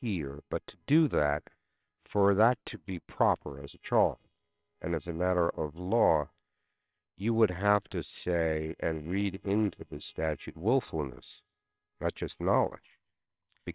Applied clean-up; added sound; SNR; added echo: neural separator model SepFormer WHAMR!.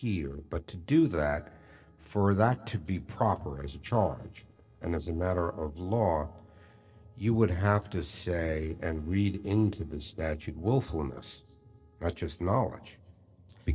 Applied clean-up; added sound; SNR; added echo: neural separator model SepFormer DNS4.